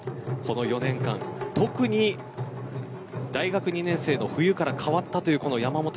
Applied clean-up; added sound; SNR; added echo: none; none; none; none.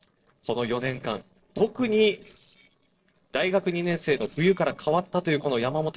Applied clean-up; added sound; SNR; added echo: neural separator model SepFormer DNS4.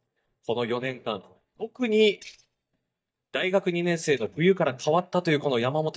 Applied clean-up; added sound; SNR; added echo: neural mask model DeepFilterNet 3.